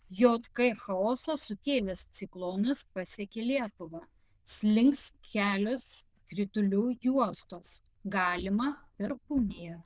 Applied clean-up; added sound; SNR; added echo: neural diffusion model UNIVERSE++.